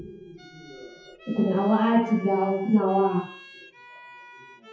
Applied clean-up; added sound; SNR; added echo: classical method WPE with log-MMSE.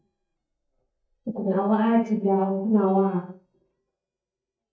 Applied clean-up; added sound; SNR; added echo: neural mask model DeepFilterNet 3.